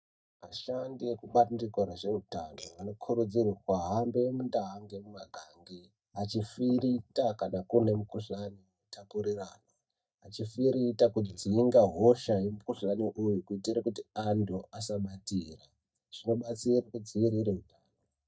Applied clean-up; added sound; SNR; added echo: neural mask model DeepFilterNet 3.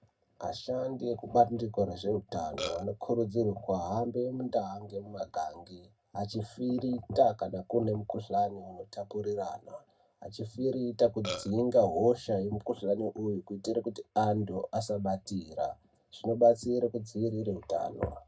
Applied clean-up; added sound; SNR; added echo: none; Burping, eructation; 6 dB; reverberation time 0.2 s.